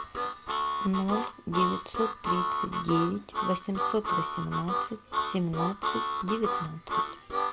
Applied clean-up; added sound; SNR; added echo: none; Harmonica; -1 dB; none.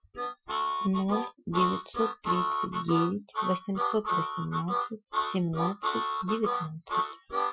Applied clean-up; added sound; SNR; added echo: classical method Wiener filter.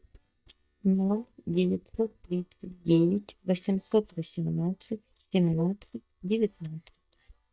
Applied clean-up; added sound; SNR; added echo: neural mask model DeepFilterNet 3.